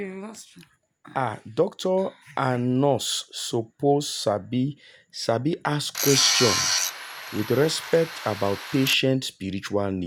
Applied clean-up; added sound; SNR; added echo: none; Tools; 2 dB; none.